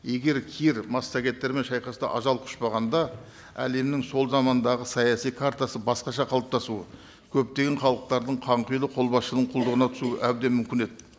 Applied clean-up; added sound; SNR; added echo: none; none; none; none.